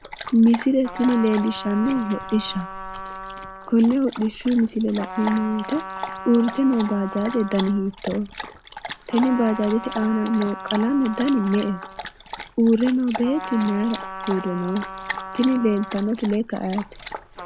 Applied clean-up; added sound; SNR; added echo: none; Dog + Trumpet; 11 dB; none.